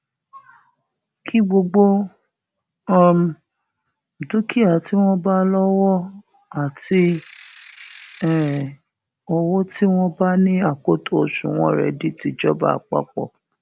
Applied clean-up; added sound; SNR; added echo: none; Ratchet, pawl / Percussion; 12 dB; none.